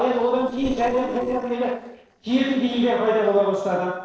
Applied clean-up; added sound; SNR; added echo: neural separator model SepFormer DNS4.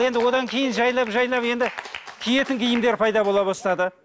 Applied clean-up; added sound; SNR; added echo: none; none; none; none.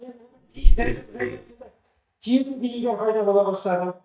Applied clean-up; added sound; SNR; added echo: neural mask model DeepFilterNet 3.